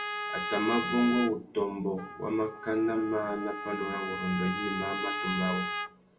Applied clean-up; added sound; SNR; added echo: none; Trumpet; 5 dB; reverberation time 0.5 s.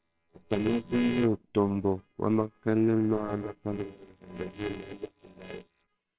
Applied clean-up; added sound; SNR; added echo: neural separator model SepFormer WHAMR!.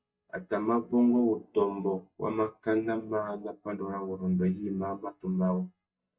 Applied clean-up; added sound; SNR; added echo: neural mask model DeepFilterNet 3.